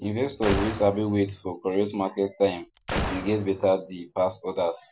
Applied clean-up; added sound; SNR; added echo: none; Gunshot, gunfire; 10 dB; none.